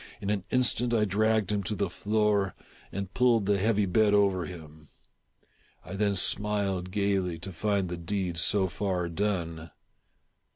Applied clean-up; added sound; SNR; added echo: none; none; none; none.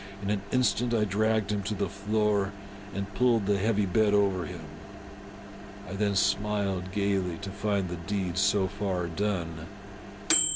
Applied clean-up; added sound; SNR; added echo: none; Microwave oven; 9 dB; none.